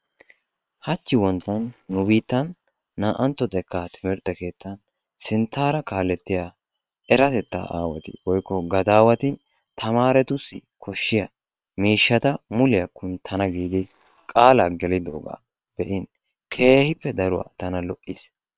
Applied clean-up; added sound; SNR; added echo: neural separator model SepFormer WHAM!.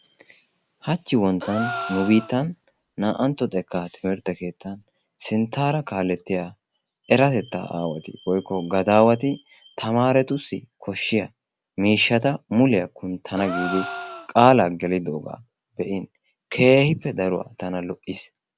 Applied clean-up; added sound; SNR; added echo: none; Gasp; 11 dB; none.